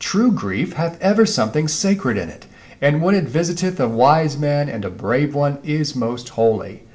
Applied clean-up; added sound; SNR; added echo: none; none; none; reverberation time 0.5 s.